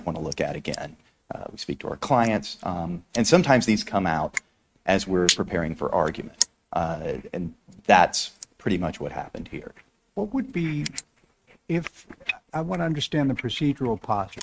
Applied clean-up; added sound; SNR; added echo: neural mask model RNNoise.